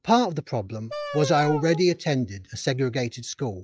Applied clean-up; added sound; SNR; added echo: classical method log-MMSE.